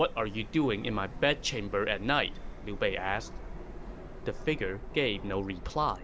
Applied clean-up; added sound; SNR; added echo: none; Subway, metro, underground; 9 dB; none.